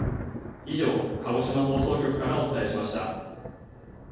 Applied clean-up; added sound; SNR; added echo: none; Thunder; 7 dB; reverberation time 1.3 s.